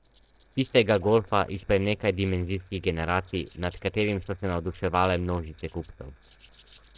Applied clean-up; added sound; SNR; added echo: neural separator model SepFormer DNS4.